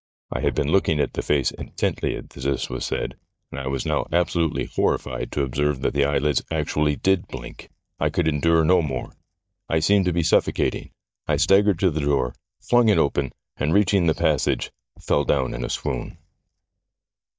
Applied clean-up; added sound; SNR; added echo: neural mask model DeepFilterNet 3.